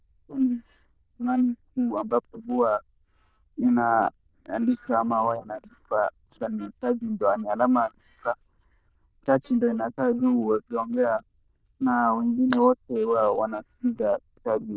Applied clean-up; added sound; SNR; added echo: neural diffusion model UNIVERSE++.